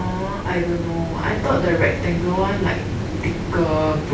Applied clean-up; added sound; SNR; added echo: none; none; none; none.